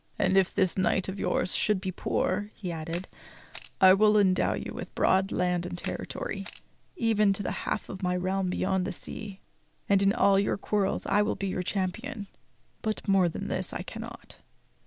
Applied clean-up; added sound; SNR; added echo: none; Camera; 12 dB; none.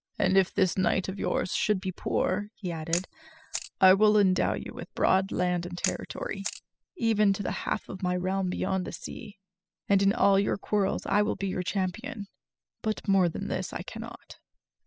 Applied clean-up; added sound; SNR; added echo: classical method spectral subtraction.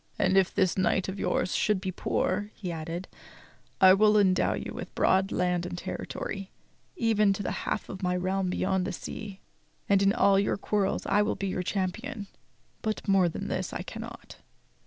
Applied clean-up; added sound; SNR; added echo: none; none; none; none.